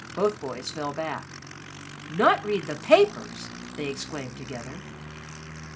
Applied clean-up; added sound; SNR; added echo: none; Aircraft; 13 dB; none.